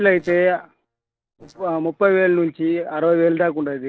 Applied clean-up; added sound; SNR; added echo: neural separator model SepFormer DNS4.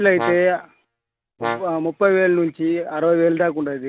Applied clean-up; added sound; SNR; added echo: none; Brass instrument; 11 dB; none.